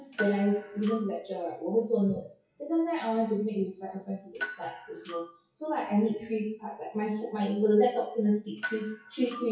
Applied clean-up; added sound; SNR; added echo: classical method WPE with log-MMSE.